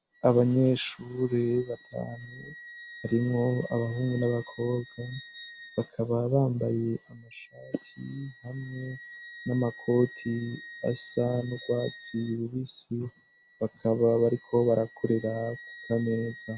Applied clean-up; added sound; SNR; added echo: none; Wind instrument, woodwind instrument; 19 dB; none.